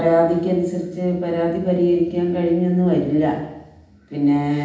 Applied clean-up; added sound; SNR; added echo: none; none; none; reverberation time 0.8 s.